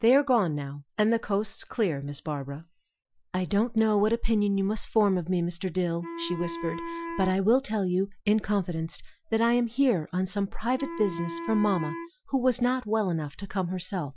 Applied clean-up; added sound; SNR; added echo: classical method Wiener filter.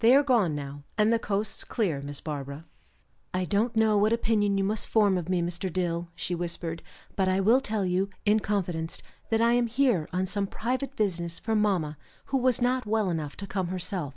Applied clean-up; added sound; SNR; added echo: none; none; none; none.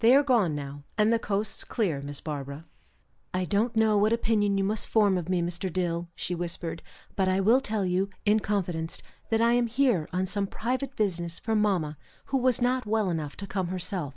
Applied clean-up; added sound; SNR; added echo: neural mask model Resemble Enhance denoiser.